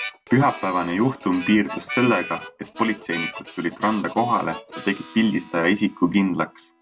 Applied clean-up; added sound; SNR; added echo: none; Harmonica; 13 dB; none.